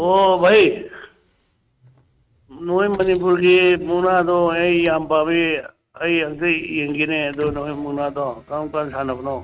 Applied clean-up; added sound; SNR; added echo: neural mask model RNNoise.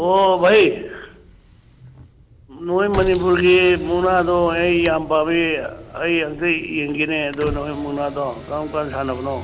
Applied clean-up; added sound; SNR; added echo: none; Motor vehicle (road); 16 dB; none.